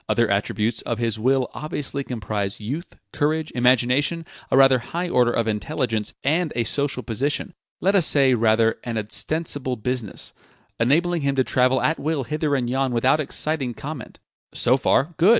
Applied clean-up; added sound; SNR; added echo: none; none; none; none.